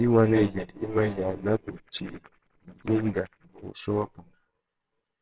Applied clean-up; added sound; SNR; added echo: neural separator model SepFormer WHAMR!.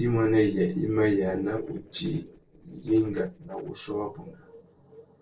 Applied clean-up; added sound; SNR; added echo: neural separator model SepFormer DNS4.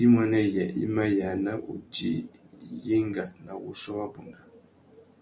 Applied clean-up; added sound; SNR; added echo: none; none; none; none.